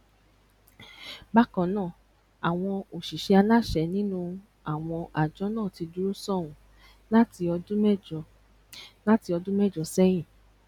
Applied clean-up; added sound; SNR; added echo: none; none; none; none.